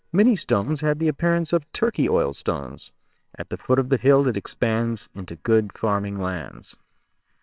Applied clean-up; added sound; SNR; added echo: neural separator model SepFormer WHAMR!.